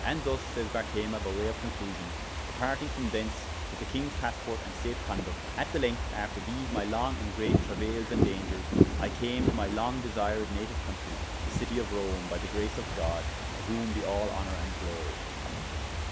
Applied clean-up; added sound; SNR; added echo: none; Fireworks / Ocean; -1 dB; none.